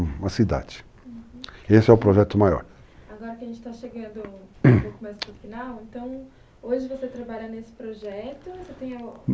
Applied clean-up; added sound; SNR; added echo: none; none; none; none.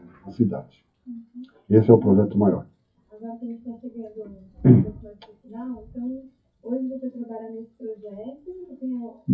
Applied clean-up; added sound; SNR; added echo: classical method WPE with log-MMSE.